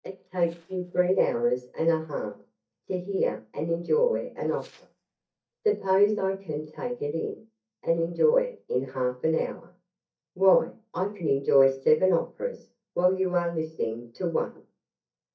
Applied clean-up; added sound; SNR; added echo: neural mask model DeepFilterNet 3.